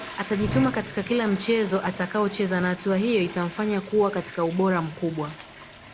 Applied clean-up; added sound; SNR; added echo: none; Toilet flush; 13 dB; none.